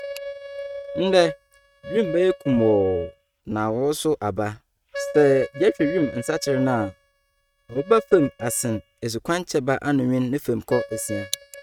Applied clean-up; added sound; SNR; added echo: neural mask model RNNoise.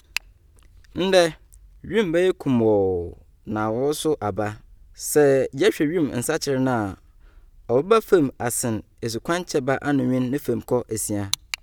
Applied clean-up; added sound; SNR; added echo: none; none; none; none.